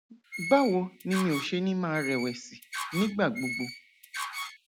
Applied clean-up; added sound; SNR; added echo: none; Door; 8 dB; none.